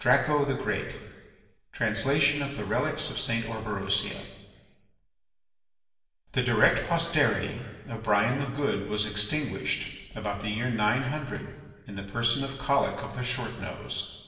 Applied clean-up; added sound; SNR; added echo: none; none; none; reverberation time 1.4 s.